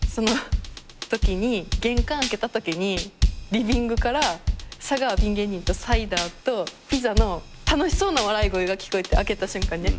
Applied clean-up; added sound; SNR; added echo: none; Drum kit; 1 dB; none.